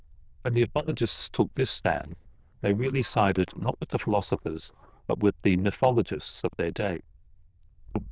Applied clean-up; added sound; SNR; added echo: neural diffusion model UNIVERSE++.